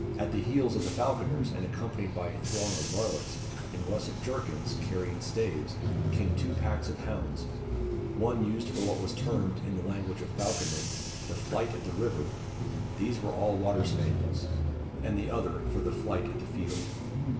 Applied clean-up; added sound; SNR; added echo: none; Bus / Engine; 0 dB; reverberation time 1.0 s.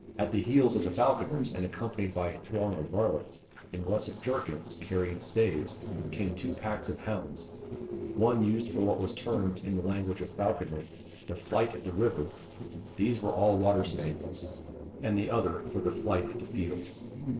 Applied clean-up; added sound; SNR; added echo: neural separator model SepFormer DNS4.